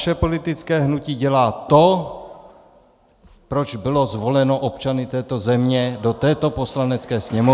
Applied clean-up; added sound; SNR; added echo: none; none; none; none.